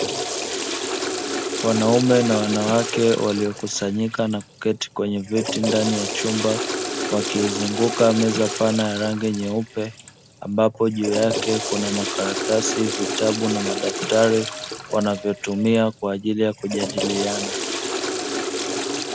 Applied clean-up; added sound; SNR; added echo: none; Toilet flush / Water; 5 dB; none.